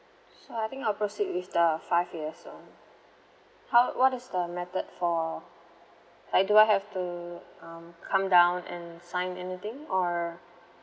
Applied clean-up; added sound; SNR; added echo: none; none; none; none.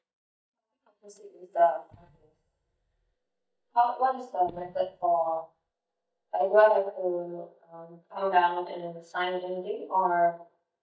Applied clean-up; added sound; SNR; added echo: neural mask model DeepFilterNet 3.